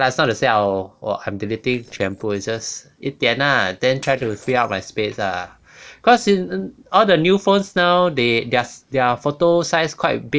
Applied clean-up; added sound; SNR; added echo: neural separator model SepFormer DNS4.